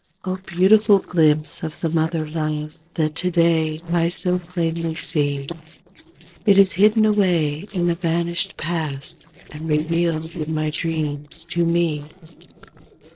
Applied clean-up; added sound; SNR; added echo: neural separator model SepFormer DNS4.